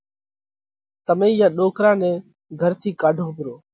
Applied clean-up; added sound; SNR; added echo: none; none; none; none.